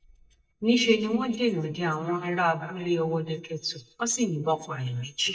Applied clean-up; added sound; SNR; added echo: neural mask model DeepFilterNet 3.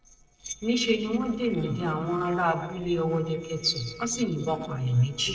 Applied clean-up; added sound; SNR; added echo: neural separator model SepFormer DNS4.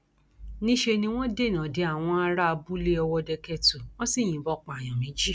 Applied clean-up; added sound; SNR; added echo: none; none; none; none.